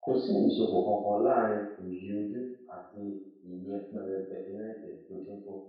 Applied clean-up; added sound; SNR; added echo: none; none; none; reverberation time 0.7 s.